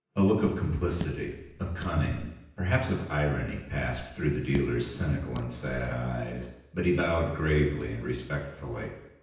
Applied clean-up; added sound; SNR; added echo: none; Raindrop / Drip; 13 dB; reverberation time 0.9 s.